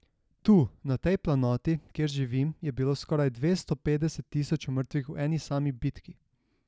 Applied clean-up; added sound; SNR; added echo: none; none; none; none.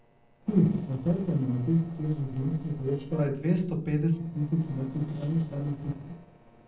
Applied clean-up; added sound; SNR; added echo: neural separator model SepFormer DNS4.